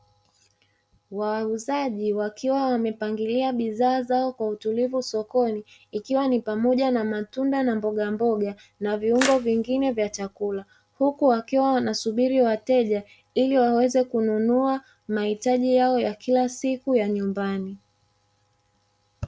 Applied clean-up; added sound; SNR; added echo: none; Splash, splatter; 10 dB; none.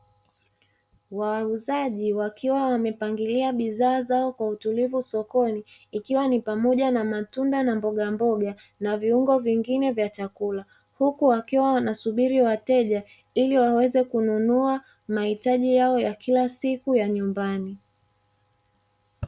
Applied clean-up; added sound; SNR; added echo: none; none; none; none.